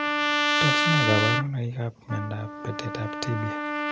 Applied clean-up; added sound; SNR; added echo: none; Trumpet; -2 dB; none.